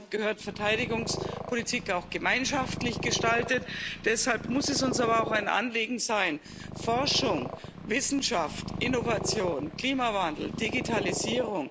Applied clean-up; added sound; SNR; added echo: none; Purr; 7 dB; none.